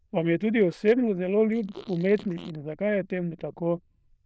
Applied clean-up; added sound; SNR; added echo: neural diffusion model UNIVERSE++.